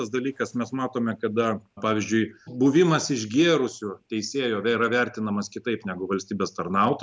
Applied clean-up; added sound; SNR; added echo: none; none; none; none.